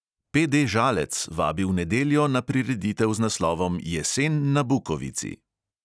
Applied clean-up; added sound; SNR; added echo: none; none; none; none.